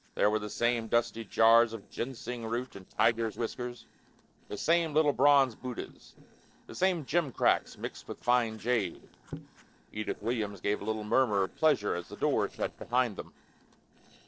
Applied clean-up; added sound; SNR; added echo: neural separator model SepFormer DNS4.